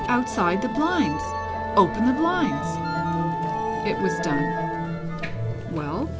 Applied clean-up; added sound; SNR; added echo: none; Musical instrument; 1 dB; none.